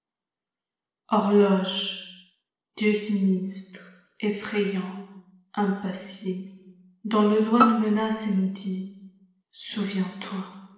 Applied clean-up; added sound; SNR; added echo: neural separator model SepFormer DNS4.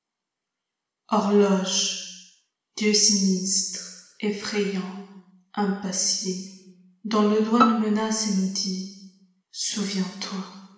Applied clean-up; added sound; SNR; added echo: none; Bowed string instrument; 3 dB; reverberation time 1.0 s.